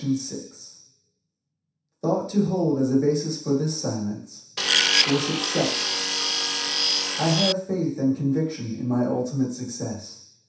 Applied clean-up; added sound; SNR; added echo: none; Tools; -3 dB; reverberation time 0.7 s.